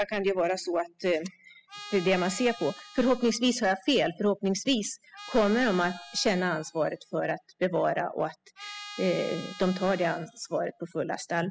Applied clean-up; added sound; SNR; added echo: classical method spectral subtraction.